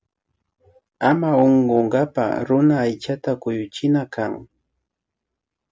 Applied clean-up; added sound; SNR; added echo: none; none; none; none.